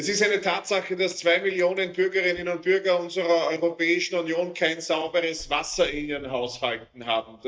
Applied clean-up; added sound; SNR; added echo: neural mask model DeepFilterNet 3.